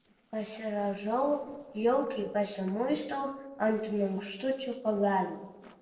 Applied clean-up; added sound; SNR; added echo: neural separator model SepFormer DNS4.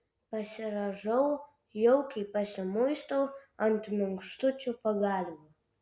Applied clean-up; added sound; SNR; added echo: none; none; none; none.